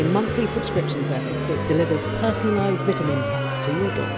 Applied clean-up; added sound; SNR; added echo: none; Crowd; 5 dB; none.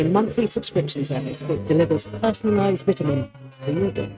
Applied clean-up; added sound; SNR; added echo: neural mask model RNNoise.